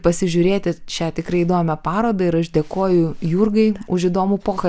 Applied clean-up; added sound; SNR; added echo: none; none; none; none.